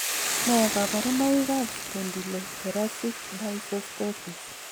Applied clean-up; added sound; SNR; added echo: none; Boiling / Hiss; 4 dB; none.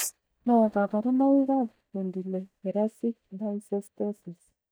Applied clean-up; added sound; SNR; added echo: neural mask model DeepFilterNet 3.